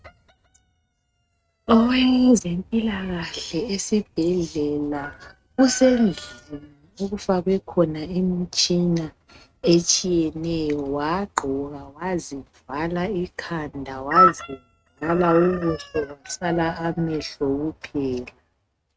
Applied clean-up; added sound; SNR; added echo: neural mask model RNNoise.